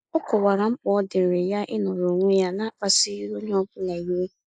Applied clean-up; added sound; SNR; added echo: neural mask model Resemble Enhance denoiser.